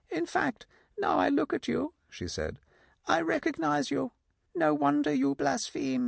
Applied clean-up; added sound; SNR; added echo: none; none; none; none.